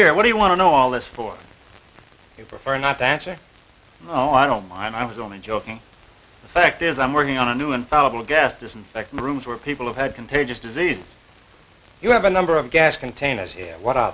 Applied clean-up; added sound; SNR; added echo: none; none; none; none.